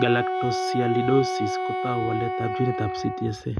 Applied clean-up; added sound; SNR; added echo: none; Wind instrument, woodwind instrument; 2 dB; none.